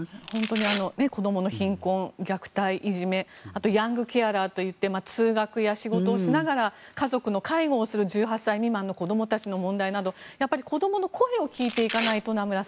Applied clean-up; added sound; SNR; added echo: none; Domestic sounds, home sounds; 1 dB; none.